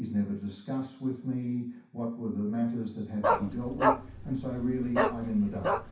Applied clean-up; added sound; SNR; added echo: none; Bark; -2 dB; reverberation time 0.6 s.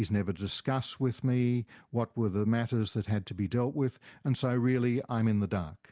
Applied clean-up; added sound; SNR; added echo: none; none; none; none.